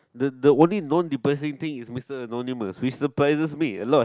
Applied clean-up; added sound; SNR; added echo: none; none; none; none.